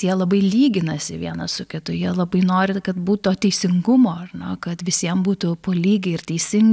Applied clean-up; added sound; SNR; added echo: none; none; none; none.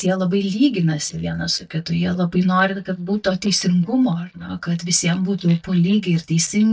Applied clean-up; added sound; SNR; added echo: neural mask model DeepFilterNet 3.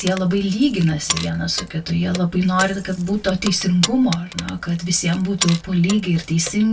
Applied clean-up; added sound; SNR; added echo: none; Keys jangling; 12 dB; reverberation time 0.1 s.